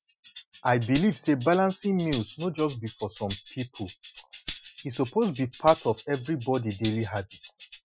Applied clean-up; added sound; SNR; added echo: classical method Wiener filter.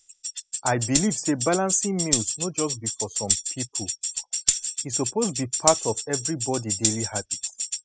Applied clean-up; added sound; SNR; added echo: classical method spectral subtraction.